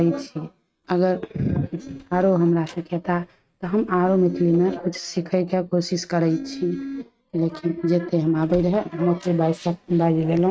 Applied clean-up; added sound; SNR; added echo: neural mask model RNNoise.